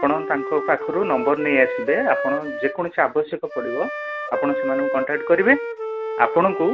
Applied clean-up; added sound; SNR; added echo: none; Wind instrument, woodwind instrument; 5 dB; none.